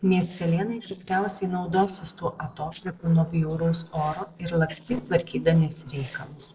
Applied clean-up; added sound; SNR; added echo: neural separator model SepFormer DNS4.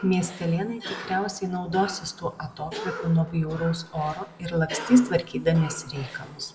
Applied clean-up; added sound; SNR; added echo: none; Cough; 13 dB; reverberation time 1.0 s.